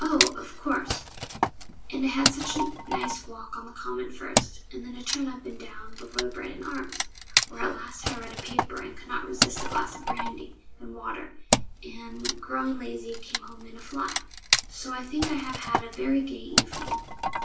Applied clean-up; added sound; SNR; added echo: none; Wood; -2 dB; reverberation time 0.3 s.